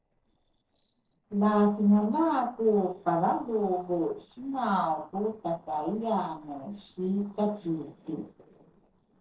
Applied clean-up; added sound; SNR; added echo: neural separator model SepFormer DNS4.